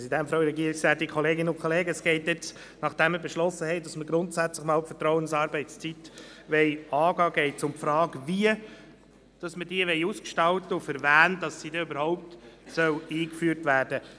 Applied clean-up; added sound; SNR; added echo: none; none; none; none.